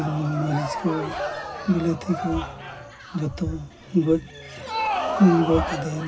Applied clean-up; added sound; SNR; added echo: none; Crowd; 6 dB; reverberation time 0.4 s.